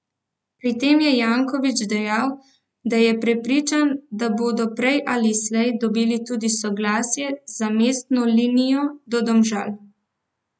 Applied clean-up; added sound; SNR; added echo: none; none; none; none.